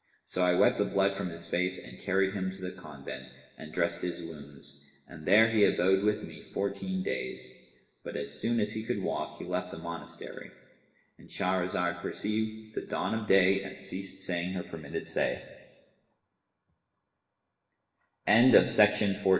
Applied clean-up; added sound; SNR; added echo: none; none; none; reverberation time 1.1 s.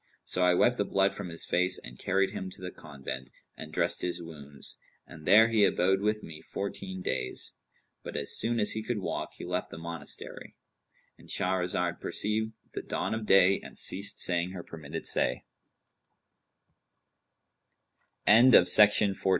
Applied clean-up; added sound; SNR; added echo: none; none; none; none.